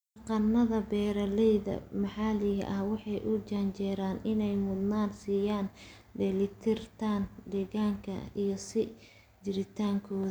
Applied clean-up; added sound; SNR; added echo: none; none; none; none.